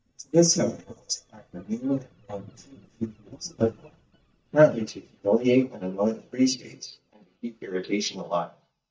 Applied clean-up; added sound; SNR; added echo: neural mask model DeepFilterNet 3.